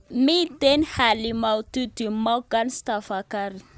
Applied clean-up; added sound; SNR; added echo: none; none; none; none.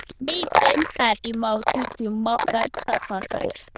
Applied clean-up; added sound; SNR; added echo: neural diffusion model UNIVERSE++.